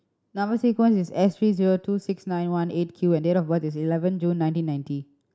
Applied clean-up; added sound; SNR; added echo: none; none; none; none.